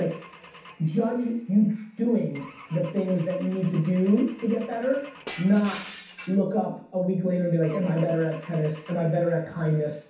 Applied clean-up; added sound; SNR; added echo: none; Glass / Engine / Car; 20 dB; reverberation time 0.7 s.